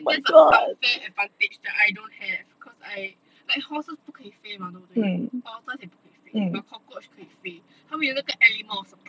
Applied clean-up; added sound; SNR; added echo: none; none; none; none.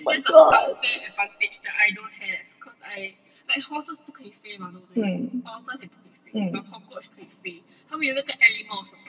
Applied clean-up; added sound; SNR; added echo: none; none; none; reverberation time 0.7 s.